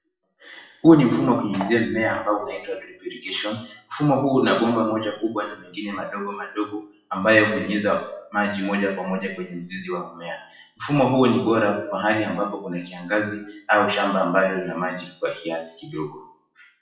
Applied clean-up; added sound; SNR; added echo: classical method WPE with log-MMSE.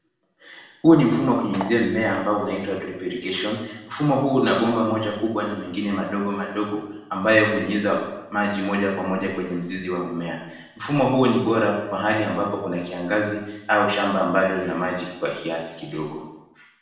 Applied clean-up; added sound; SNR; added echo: none; Cutlery, silverware; 14 dB; reverberation time 0.9 s.